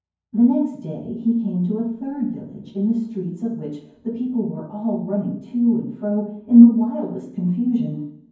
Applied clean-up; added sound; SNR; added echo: none; none; none; reverberation time 0.9 s.